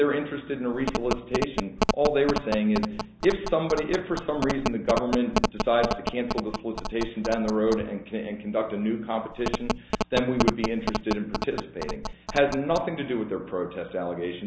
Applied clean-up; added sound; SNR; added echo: none; Telephone; 3 dB; none.